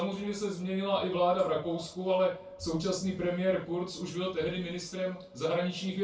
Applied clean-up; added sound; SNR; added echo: none; none; none; reverberation time 0.2 s.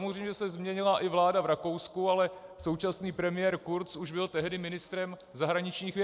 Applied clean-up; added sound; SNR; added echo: none; none; none; none.